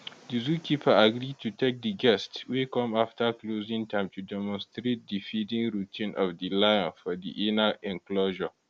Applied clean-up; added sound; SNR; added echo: none; none; none; none.